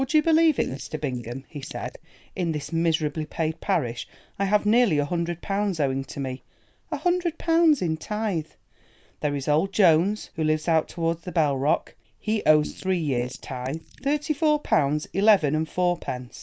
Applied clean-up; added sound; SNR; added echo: neural mask model Resemble Enhance denoiser.